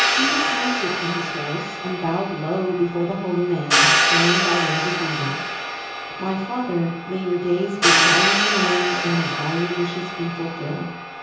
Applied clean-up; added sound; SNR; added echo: none; Hi-hat; -2 dB; reverberation time 0.7 s.